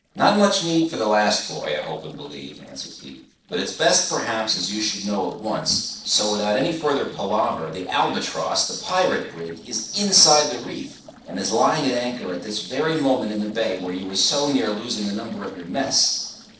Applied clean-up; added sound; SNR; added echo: neural separator model SepFormer DNS4.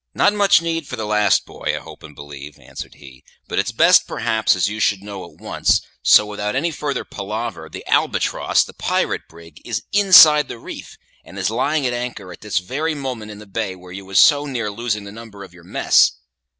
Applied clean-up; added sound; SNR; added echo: none; none; none; none.